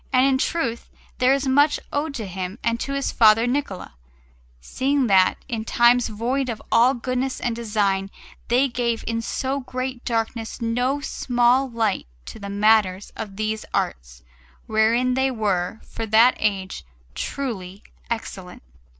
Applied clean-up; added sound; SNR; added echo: none; none; none; none.